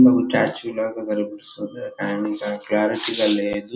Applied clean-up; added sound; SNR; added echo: none; none; none; none.